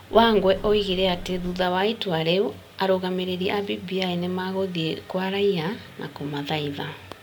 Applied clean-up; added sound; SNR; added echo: none; Bird; 13 dB; none.